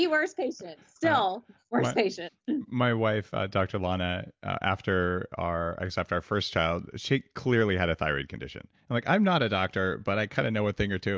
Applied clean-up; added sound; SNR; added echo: none; none; none; none.